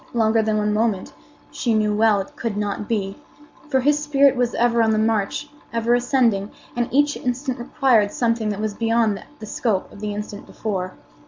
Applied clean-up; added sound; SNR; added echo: none; none; none; none.